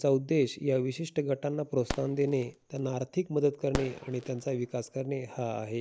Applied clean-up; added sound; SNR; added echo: none; Fireworks; 11 dB; none.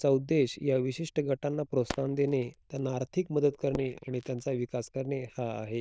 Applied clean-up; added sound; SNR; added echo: neural diffusion model UNIVERSE++.